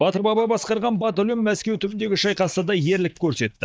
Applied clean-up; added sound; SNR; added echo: neural mask model DeepFilterNet 3.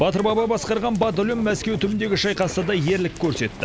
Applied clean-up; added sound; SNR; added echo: none; Run; 17 dB; none.